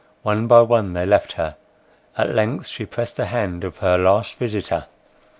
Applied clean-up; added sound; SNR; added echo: none; none; none; none.